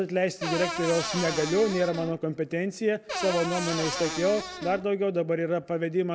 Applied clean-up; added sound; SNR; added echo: none; Cupboard open or close / Door; 6 dB; none.